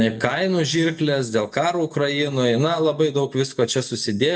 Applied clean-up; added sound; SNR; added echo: neural mask model DeepFilterNet 3.